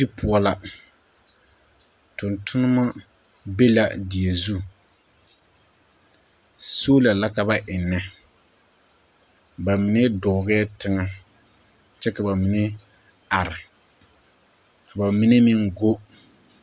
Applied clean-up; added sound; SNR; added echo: none; none; none; none.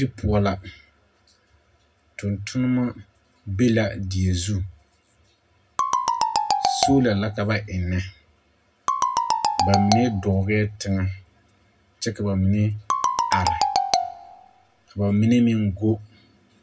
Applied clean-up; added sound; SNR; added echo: none; Marimba, xylophone; -1 dB; reverberation time 0.2 s.